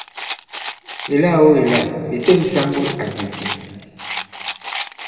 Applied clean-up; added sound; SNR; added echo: none; Rattle; 10 dB; reverberation time 2.3 s.